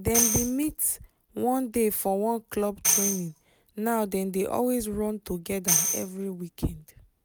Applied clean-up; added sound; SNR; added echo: none; Tambourine; 1 dB; none.